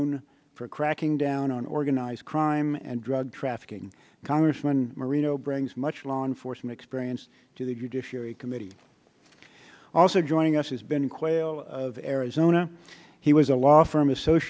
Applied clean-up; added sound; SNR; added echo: none; none; none; none.